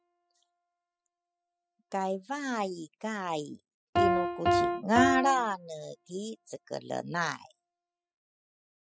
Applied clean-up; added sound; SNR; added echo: classical method spectral subtraction.